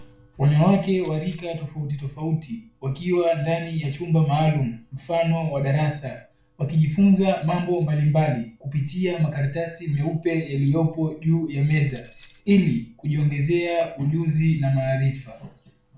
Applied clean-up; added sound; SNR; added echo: none; Tambourine; 13 dB; reverberation time 0.4 s.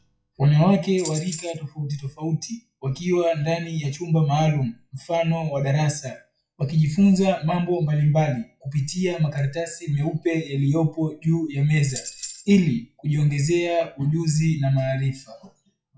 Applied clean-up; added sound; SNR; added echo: classical method WPE with log-MMSE.